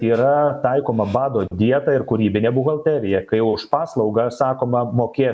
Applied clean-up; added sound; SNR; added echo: none; none; none; none.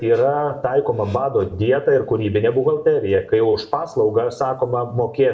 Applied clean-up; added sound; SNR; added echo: none; none; none; reverberation time 0.4 s.